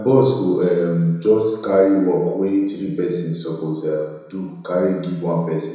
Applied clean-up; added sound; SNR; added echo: none; none; none; reverberation time 1.0 s.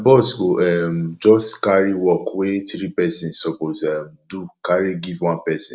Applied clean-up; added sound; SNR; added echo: none; none; none; none.